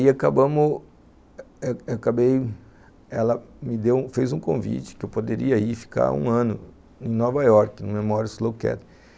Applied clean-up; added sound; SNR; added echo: none; none; none; none.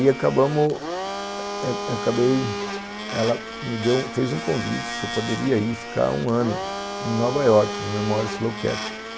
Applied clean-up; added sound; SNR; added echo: none; Domestic sounds, home sounds; 7 dB; none.